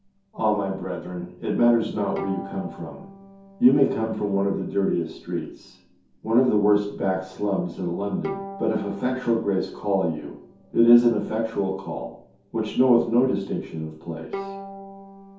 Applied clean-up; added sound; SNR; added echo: none; Bowed string instrument; 17 dB; reverberation time 0.6 s.